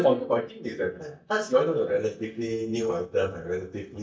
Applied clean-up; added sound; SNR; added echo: neural mask model DeepFilterNet 3.